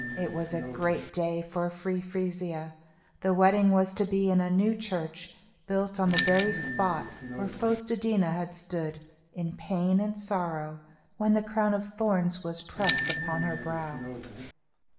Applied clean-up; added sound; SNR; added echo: none; Bicycle bell; 2 dB; reverberation time 0.8 s.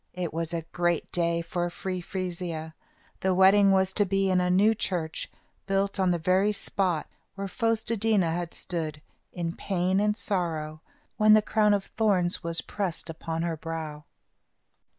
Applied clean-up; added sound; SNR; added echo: none; none; none; none.